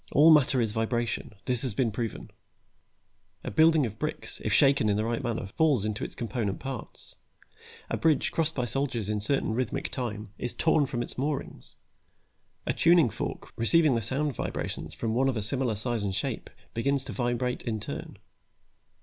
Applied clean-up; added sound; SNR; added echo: none; none; none; none.